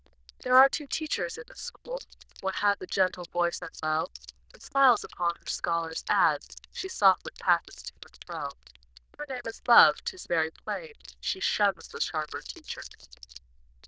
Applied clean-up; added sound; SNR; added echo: neural diffusion model UNIVERSE++.